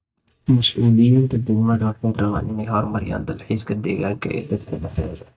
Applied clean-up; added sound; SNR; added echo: neural mask model DeepFilterNet 3.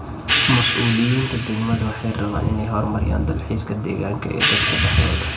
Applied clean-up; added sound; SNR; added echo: none; Hi-hat; 4 dB; reverberation time 0.8 s.